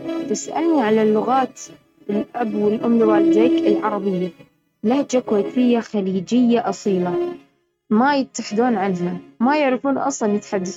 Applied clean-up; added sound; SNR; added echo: neural mask model RNNoise.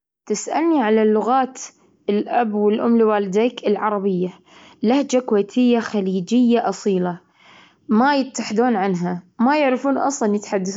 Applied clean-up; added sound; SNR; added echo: none; none; none; none.